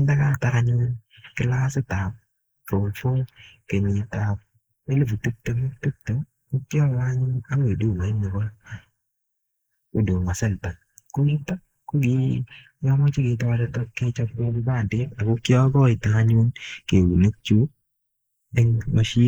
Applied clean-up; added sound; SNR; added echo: neural mask model Resemble Enhance denoiser.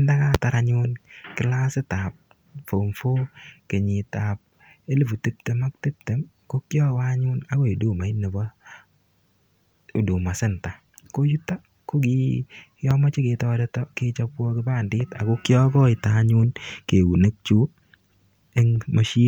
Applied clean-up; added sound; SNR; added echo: none; none; none; none.